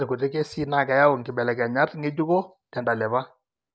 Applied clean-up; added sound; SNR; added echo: none; none; none; none.